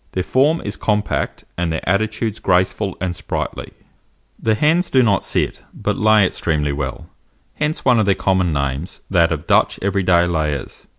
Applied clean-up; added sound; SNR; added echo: none; none; none; none.